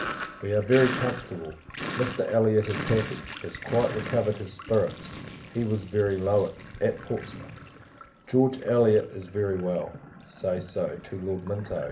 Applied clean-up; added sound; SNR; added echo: none; Sink (filling or washing); 11 dB; reverberation time 0.3 s.